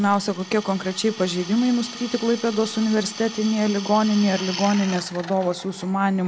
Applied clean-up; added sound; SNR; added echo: none; Drill; 14 dB; none.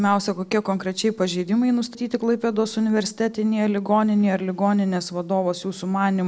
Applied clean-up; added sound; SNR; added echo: none; none; none; none.